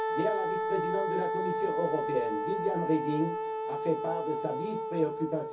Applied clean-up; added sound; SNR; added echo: none; Wind instrument, woodwind instrument; 0 dB; reverberation time 0.3 s.